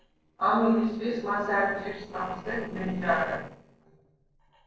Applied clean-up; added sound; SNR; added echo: neural separator model SepFormer DNS4.